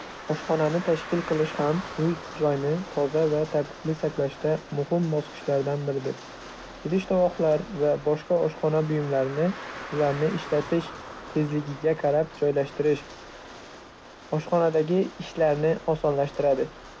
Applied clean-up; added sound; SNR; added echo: none; Car + Rain; 14 dB; none.